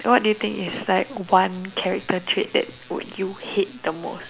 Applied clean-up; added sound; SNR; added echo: none; none; none; none.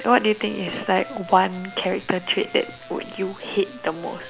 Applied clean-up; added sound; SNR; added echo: none; Wind instrument, woodwind instrument; 18 dB; none.